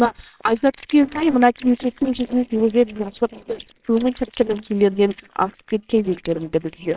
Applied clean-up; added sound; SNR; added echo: neural separator model SepFormer WHAMR!.